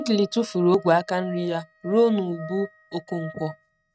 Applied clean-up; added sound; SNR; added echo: neural mask model RNNoise.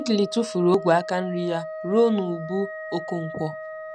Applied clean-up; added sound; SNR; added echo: none; Wind instrument, woodwind instrument; 11 dB; none.